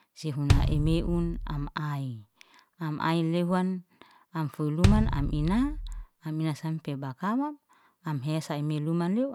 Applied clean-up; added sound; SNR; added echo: none; Bass drum; -1 dB; none.